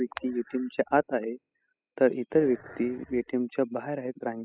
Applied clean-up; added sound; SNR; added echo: classical method spectral subtraction.